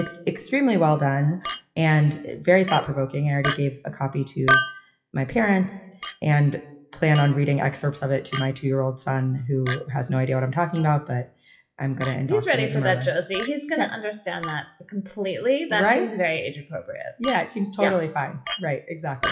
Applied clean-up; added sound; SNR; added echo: classical method WPE with log-MMSE.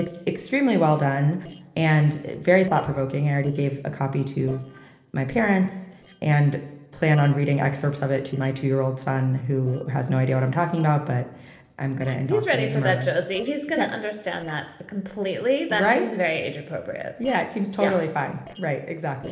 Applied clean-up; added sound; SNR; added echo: neural separator model SepFormer DNS4.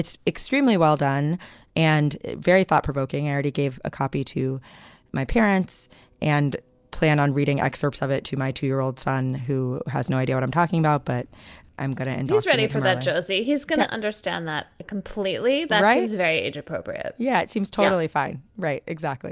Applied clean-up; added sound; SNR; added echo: none; none; none; none.